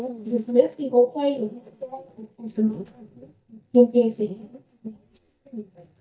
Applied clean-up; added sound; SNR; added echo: neural mask model DeepFilterNet 3.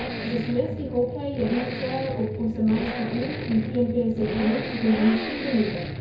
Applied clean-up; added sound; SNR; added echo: none; Accelerating, revving, vroom; 6 dB; reverberation time 0.6 s.